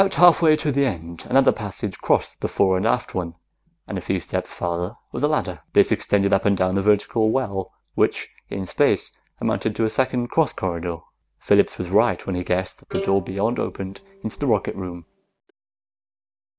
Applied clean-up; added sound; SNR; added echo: none; Bowed string instrument; 15 dB; none.